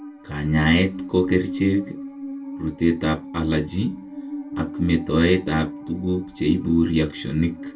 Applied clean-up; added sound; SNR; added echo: none; Musical instrument; 11 dB; reverberation time 0.2 s.